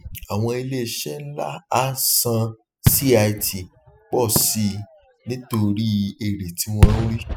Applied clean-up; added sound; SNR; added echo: classical method spectral subtraction.